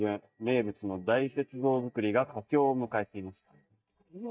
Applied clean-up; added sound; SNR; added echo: neural mask model DeepFilterNet 3.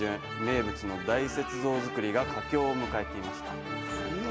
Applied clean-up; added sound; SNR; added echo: none; none; none; none.